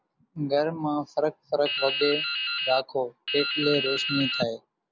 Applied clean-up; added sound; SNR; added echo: none; Drip; 3 dB; none.